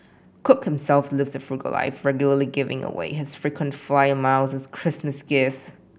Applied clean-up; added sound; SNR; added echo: none; none; none; none.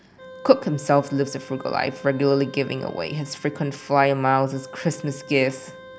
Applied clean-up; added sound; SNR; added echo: none; Wind instrument, woodwind instrument; 20 dB; none.